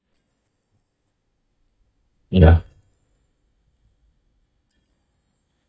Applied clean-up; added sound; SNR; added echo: neural mask model DeepFilterNet 3.